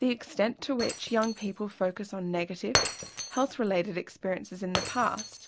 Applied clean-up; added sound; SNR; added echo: none; Shatter; 6 dB; none.